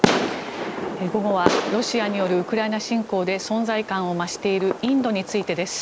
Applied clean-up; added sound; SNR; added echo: none; Fireworks; 4 dB; none.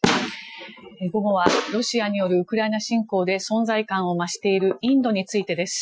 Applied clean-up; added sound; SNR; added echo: classical method Wiener filter.